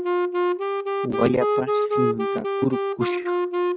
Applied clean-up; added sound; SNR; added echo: neural mask model RNNoise.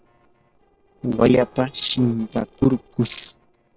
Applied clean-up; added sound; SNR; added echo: neural separator model SepFormer DNS4.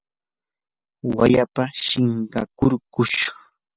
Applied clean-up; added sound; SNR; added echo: none; none; none; none.